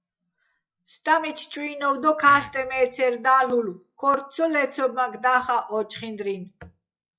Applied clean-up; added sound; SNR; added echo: classical method log-MMSE.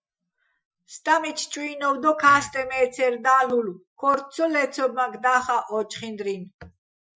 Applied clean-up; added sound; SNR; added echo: classical method Wiener filter.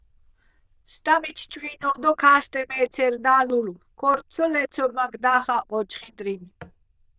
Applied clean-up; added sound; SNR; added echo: neural diffusion model UNIVERSE++.